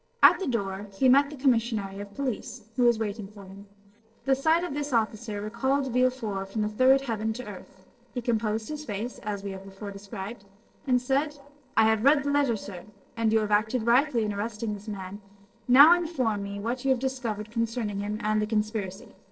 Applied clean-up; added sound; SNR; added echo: neural separator model SepFormer DNS4.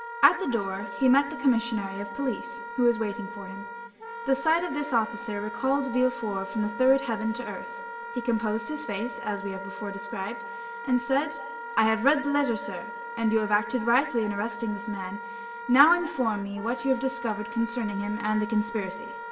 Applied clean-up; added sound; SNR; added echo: none; Wind instrument, woodwind instrument; 10 dB; reverberation time 2.3 s.